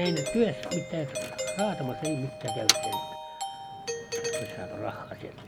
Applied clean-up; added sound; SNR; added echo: none; Doorbell + Motor vehicle (road); 0 dB; none.